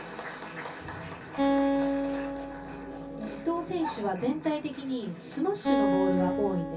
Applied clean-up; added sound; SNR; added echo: none; Acoustic guitar; -1 dB; reverberation time 0.3 s.